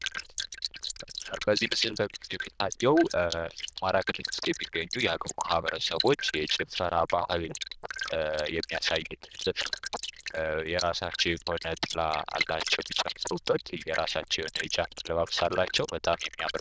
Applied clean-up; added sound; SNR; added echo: neural diffusion model UNIVERSE++.